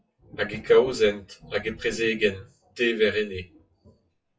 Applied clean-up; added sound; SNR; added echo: classical method WPE with log-MMSE.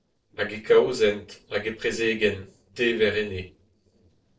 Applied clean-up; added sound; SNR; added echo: neural separator model SepFormer DNS4.